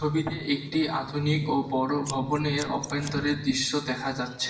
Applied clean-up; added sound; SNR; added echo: none; Scissors; 15 dB; reverberation time 0.8 s.